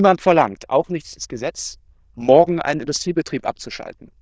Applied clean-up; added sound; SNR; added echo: neural diffusion model UNIVERSE++.